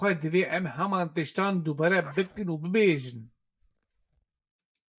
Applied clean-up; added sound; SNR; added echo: neural mask model DeepFilterNet 3.